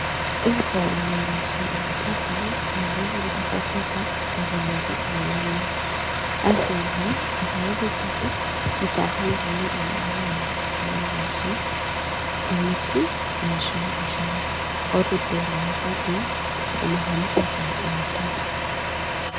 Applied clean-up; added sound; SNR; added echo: none; Truck; -2 dB; none.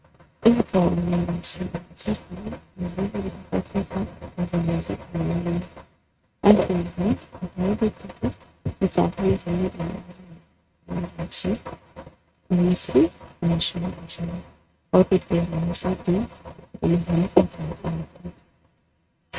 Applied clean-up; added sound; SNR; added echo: neural mask model RNNoise.